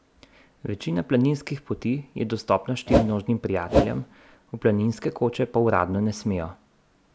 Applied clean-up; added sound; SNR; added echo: none; Whoosh, swoosh, swish; -3 dB; none.